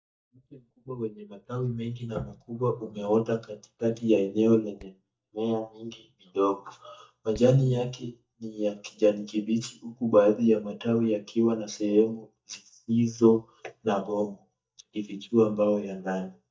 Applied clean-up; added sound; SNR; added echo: neural mask model DeepFilterNet 3.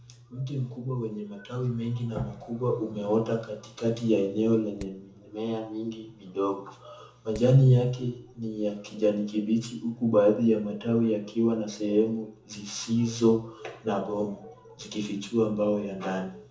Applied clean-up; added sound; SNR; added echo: none; Hammer; 17 dB; reverberation time 0.6 s.